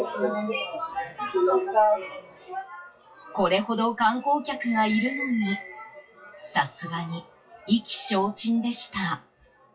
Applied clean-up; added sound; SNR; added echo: classical method WPE with log-MMSE.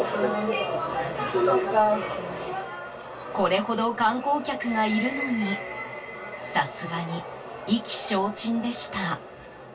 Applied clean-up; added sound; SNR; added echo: none; Bowed string instrument; 19 dB; reverberation time 0.1 s.